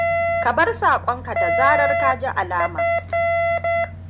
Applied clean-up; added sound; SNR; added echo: none; Alarm; -1 dB; none.